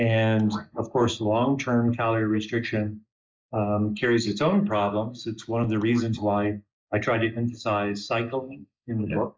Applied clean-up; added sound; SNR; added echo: neural mask model Resemble Enhance denoiser.